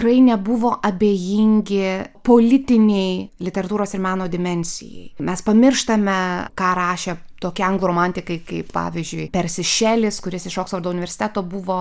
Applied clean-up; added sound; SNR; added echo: none; none; none; none.